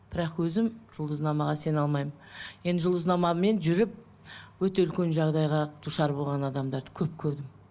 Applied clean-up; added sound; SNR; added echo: none; none; none; none.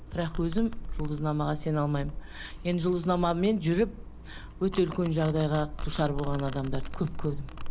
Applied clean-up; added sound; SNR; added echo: none; Domestic sounds, home sounds; 6 dB; none.